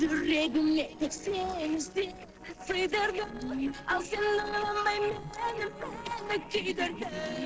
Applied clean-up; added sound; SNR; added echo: neural separator model SepFormer DNS4.